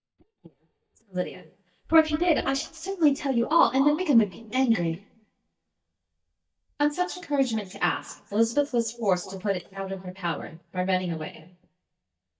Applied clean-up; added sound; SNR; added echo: neural mask model DeepFilterNet 3.